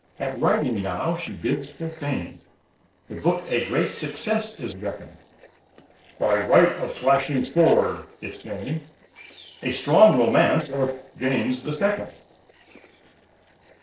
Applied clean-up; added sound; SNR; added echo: neural separator model SepFormer DNS4.